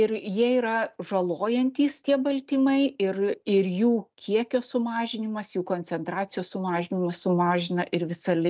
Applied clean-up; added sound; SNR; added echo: none; none; none; none.